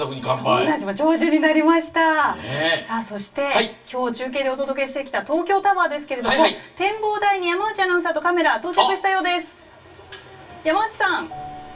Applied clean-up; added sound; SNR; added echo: none; none; none; reverberation time 0.2 s.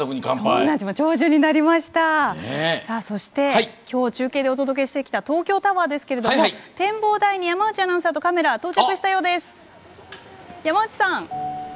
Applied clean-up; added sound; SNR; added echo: none; none; none; none.